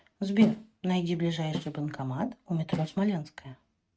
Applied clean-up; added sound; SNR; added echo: neural mask model RNNoise.